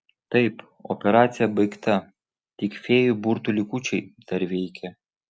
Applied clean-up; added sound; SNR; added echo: none; none; none; none.